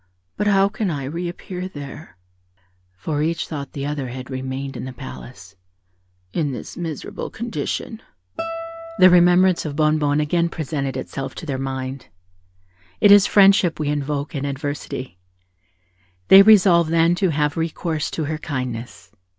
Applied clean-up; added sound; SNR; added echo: none; Guitar; 14 dB; none.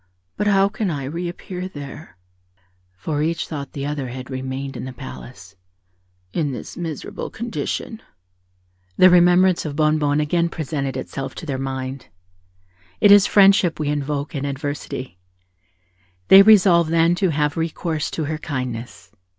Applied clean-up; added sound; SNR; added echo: none; none; none; none.